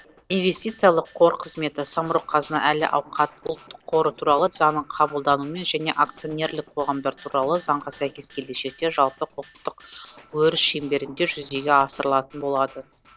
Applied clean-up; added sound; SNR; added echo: neural separator model SepFormer DNS4.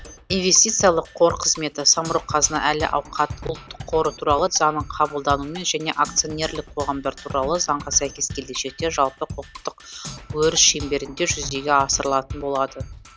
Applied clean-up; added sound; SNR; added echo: none; Percussion; 14 dB; none.